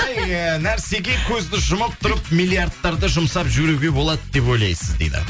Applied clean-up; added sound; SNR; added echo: none; none; none; none.